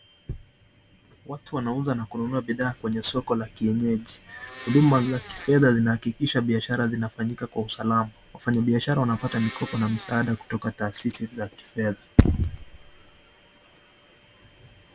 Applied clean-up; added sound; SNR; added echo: none; Domestic sounds, home sounds; 15 dB; none.